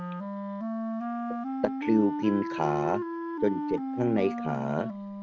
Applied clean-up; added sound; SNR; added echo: none; Wind instrument, woodwind instrument; 2 dB; none.